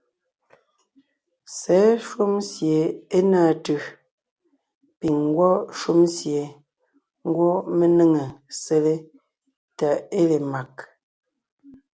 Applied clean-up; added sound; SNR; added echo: none; none; none; none.